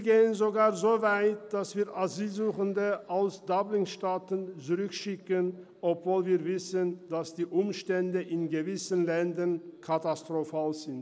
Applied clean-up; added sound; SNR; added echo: none; none; none; none.